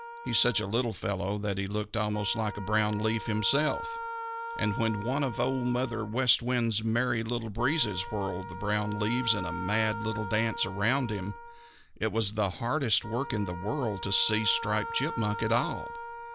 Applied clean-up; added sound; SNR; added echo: none; Wind instrument, woodwind instrument; 10 dB; none.